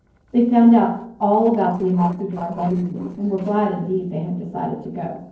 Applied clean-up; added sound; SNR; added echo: neural separator model SepFormer DNS4.